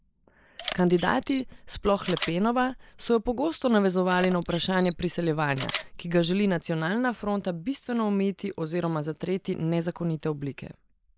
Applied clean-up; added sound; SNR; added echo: neural mask model Resemble Enhance denoiser.